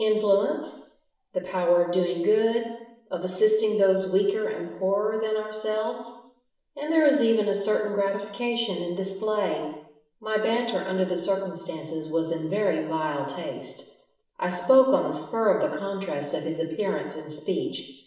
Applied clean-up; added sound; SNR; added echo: none; none; none; reverberation time 0.9 s.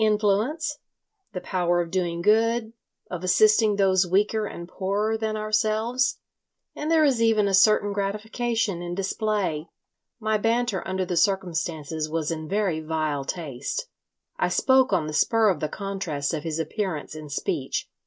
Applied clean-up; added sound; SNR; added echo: none; none; none; none.